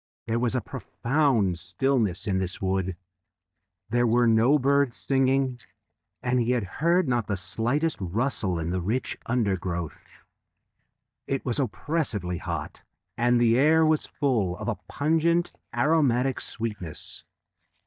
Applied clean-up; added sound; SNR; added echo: neural mask model DeepFilterNet 3.